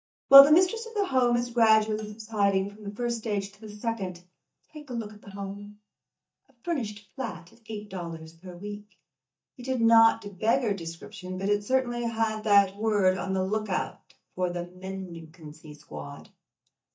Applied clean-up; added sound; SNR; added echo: neural mask model DeepFilterNet 3.